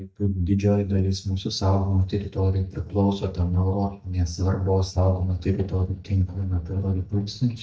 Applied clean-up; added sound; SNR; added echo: neural mask model DeepFilterNet 3.